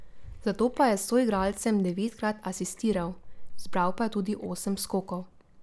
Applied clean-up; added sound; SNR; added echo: none; Chewing, mastication; 10 dB; none.